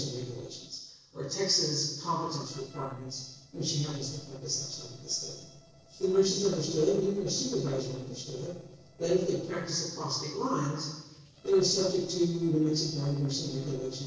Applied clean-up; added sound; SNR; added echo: neural separator model SepFormer DNS4.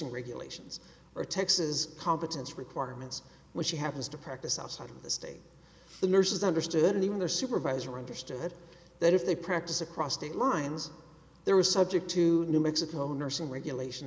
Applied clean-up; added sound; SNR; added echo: none; none; none; none.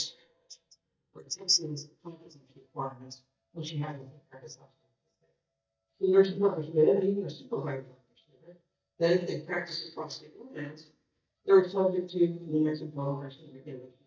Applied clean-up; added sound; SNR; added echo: neural mask model DeepFilterNet 3.